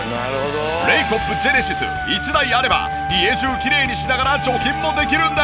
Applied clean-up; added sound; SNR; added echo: none; Wind instrument, woodwind instrument; 6 dB; none.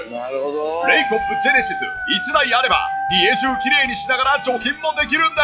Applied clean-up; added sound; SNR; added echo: classical method log-MMSE.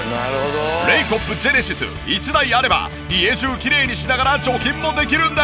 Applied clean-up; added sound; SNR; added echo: none; none; none; none.